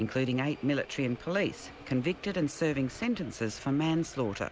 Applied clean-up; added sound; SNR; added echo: none; Subway, metro, underground; 19 dB; none.